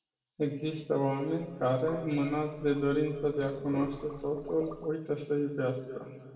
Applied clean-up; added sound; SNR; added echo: none; Sink (filling or washing); 15 dB; reverberation time 1.9 s.